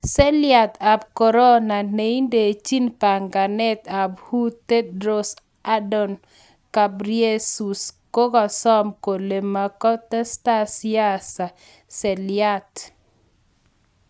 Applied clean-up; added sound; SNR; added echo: none; none; none; none.